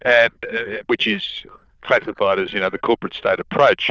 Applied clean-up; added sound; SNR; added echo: neural diffusion model UNIVERSE++.